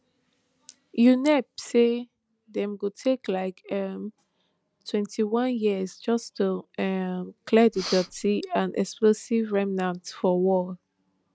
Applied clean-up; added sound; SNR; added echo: none; Breathing; 12 dB; none.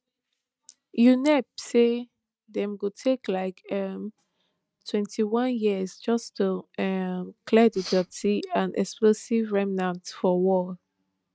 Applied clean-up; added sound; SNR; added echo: neural mask model RNNoise.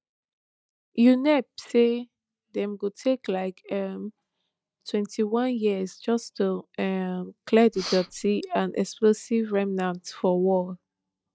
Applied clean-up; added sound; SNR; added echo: neural mask model DeepFilterNet 3.